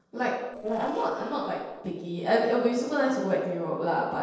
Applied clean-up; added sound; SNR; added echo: neural separator model SepFormer DNS4.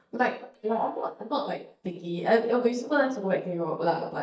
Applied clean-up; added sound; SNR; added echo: neural mask model DeepFilterNet 3.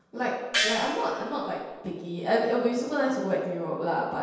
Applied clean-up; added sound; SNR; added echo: none; Gong; 3 dB; reverberation time 1.2 s.